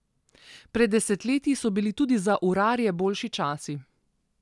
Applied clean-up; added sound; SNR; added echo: none; none; none; none.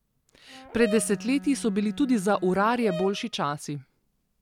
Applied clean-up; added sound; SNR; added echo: none; Bowed string instrument + Brass instrument; 14 dB; none.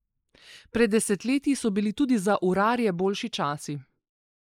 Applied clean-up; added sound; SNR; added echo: neural mask model Resemble Enhance denoiser.